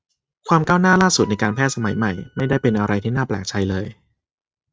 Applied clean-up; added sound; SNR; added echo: neural mask model RNNoise.